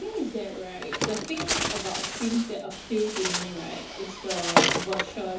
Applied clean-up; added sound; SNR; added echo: none; Bird; -2 dB; reverberation time 0.6 s.